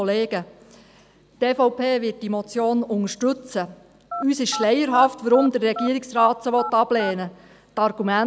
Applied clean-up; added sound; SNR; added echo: none; Telephone; 10 dB; none.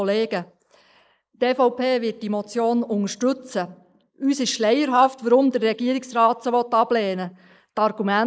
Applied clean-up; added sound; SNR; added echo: neural mask model Resemble Enhance denoiser.